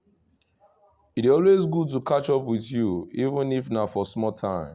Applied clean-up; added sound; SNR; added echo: none; none; none; none.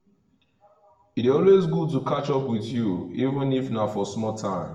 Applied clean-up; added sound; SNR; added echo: none; none; none; reverberation time 0.7 s.